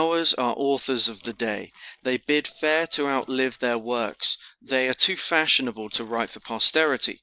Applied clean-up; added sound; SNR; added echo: neural separator model SepFormer DNS4.